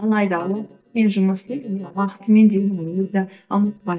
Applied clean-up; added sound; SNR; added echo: neural mask model DeepFilterNet 3.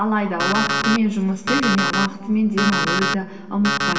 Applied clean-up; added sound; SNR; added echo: none; Alarm; 2 dB; reverberation time 2.6 s.